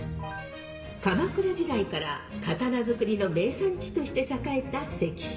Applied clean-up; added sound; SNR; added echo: none; none; none; reverberation time 1.6 s.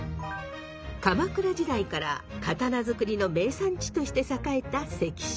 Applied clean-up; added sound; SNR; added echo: none; none; none; none.